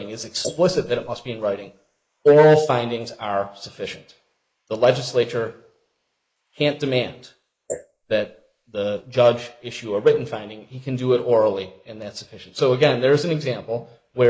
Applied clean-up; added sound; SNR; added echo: neural mask model Resemble Enhance denoiser.